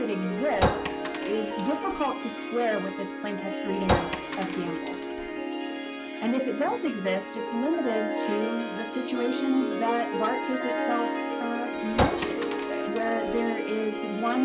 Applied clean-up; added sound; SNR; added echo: none; Harp + Chink, clink; 0 dB; none.